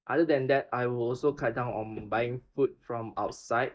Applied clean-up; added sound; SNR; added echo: neural mask model DeepFilterNet 3.